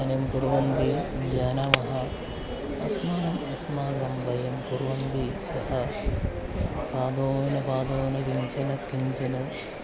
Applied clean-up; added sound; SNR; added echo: none; Wood; 6 dB; none.